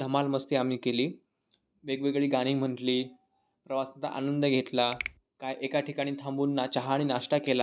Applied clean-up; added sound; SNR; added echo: none; Finger snapping; 14 dB; none.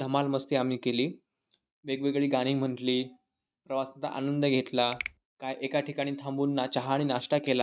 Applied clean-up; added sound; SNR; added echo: neural mask model RNNoise.